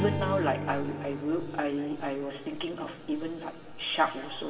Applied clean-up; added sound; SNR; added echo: none; Strum; 7 dB; reverberation time 2.2 s.